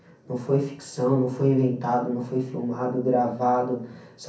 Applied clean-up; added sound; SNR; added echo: none; none; none; reverberation time 0.6 s.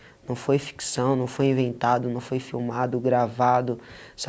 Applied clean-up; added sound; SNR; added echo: none; none; none; none.